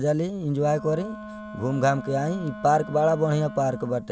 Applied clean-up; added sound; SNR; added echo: none; Wind instrument, woodwind instrument; 15 dB; none.